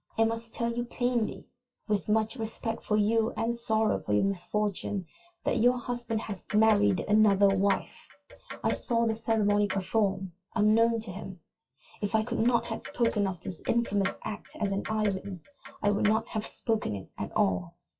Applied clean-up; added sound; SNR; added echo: classical method WPE with log-MMSE.